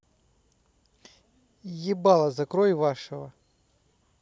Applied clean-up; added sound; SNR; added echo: none; none; none; none.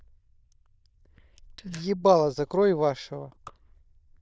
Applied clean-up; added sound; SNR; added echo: neural diffusion model UNIVERSE++.